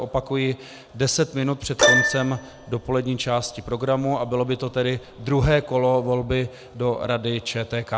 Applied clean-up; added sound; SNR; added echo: none; Keyboard (musical); 3 dB; none.